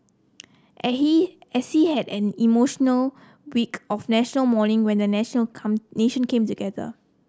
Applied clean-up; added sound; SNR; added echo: none; none; none; none.